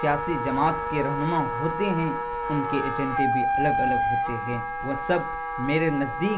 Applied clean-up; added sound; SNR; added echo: none; Wind instrument, woodwind instrument; 0 dB; none.